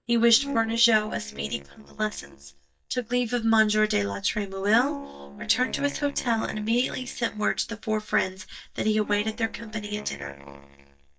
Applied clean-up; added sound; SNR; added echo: neural mask model DeepFilterNet 3.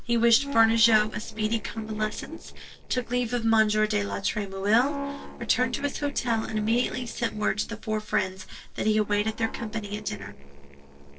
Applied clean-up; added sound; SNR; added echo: neural separator model SepFormer DNS4.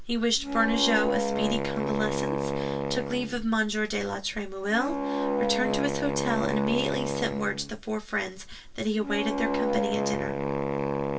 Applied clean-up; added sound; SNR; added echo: none; Wind instrument, woodwind instrument; 0 dB; reverberation time 0.1 s.